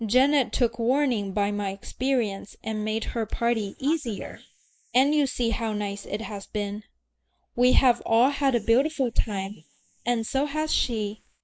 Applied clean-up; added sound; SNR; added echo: neural mask model Resemble Enhance denoiser.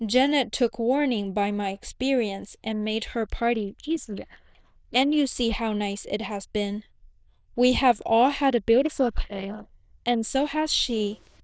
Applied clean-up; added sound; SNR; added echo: neural diffusion model UNIVERSE++.